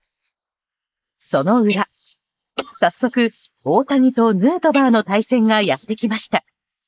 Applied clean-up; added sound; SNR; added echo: neural mask model Resemble Enhance denoiser.